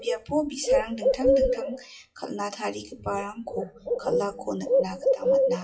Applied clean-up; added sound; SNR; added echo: classical method WPE with log-MMSE.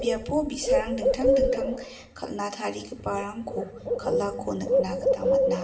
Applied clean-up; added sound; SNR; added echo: none; Bird; -5 dB; reverberation time 0.6 s.